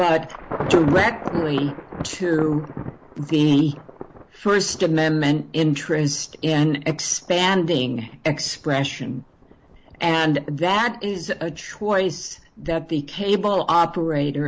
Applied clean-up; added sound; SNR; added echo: none; Thunder / Traffic noise, roadway noise / Rain / Insect; 12 dB; none.